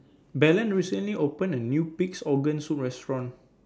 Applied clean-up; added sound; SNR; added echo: none; none; none; none.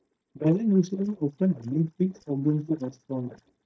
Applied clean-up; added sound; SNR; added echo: neural mask model DeepFilterNet 3.